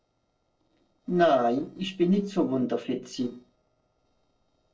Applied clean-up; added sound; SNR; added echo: neural separator model SepFormer DNS4.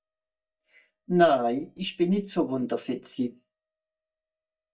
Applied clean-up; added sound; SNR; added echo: neural mask model DeepFilterNet 3.